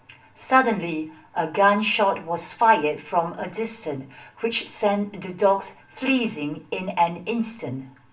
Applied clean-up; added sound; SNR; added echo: none; none; none; reverberation time 0.2 s.